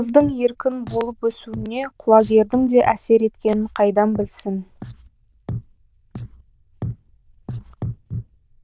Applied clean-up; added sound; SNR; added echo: neural diffusion model UNIVERSE++.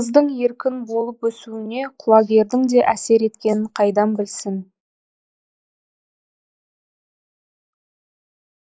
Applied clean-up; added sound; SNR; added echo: neural mask model Resemble Enhance denoiser.